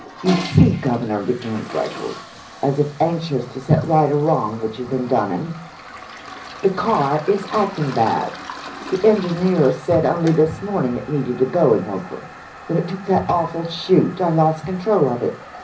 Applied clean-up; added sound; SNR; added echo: none; Toilet flush; 16 dB; reverberation time 0.5 s.